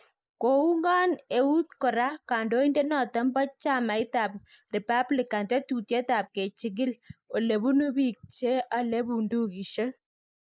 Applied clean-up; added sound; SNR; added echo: neural mask model Resemble Enhance denoiser.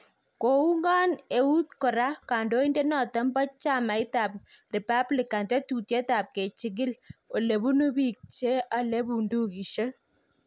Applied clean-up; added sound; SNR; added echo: none; none; none; none.